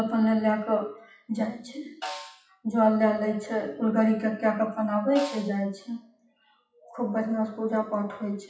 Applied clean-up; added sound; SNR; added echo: classical method WPE with log-MMSE.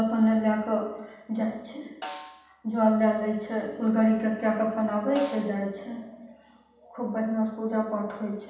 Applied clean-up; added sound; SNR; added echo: none; Snare drum; 19 dB; reverberation time 0.9 s.